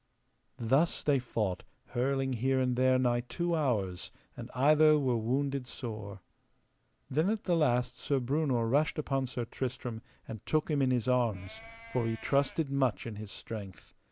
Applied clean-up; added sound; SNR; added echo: none; Livestock, farm animals, working animals; 18 dB; none.